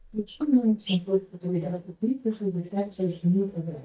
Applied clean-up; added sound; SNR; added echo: neural mask model DeepFilterNet 3.